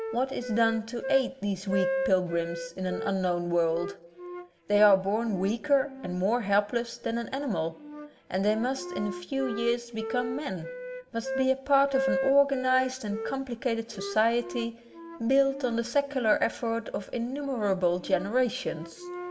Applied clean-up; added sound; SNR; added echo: none; Wind instrument, woodwind instrument; 9 dB; reverberation time 0.4 s.